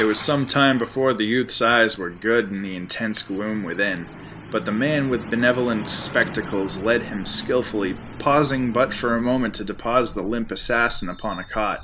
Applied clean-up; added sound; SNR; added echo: none; Truck; 15 dB; none.